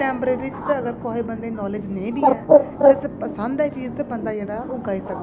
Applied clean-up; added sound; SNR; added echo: none; Bird; -4 dB; none.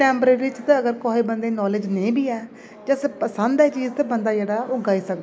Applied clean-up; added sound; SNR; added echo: none; none; none; none.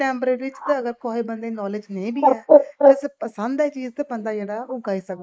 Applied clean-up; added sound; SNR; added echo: neural mask model Resemble Enhance denoiser.